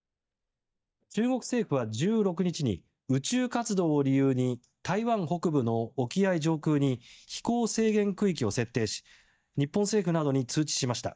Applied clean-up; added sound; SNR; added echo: neural mask model DeepFilterNet 3.